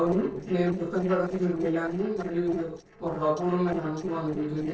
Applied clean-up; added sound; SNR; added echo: neural separator model SepFormer DNS4.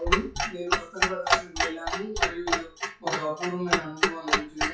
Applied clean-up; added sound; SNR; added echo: classical method WPE with log-MMSE.